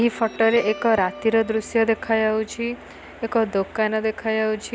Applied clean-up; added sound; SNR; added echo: none; Guitar; 19 dB; none.